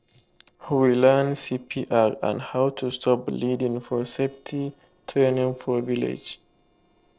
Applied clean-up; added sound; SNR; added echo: neural separator model SepFormer DNS4.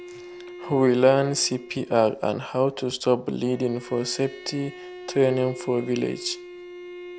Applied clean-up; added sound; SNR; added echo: none; Bowed string instrument; 16 dB; none.